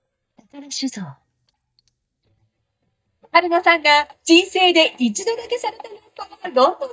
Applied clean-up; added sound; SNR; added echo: neural mask model DeepFilterNet 3.